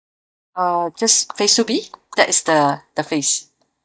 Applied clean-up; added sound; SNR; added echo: neural mask model DeepFilterNet 3.